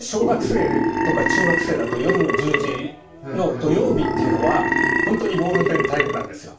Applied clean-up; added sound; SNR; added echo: none; Burping, eructation; -2 dB; reverberation time 0.3 s.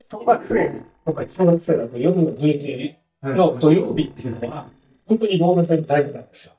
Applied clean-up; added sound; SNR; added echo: neural mask model DeepFilterNet 3.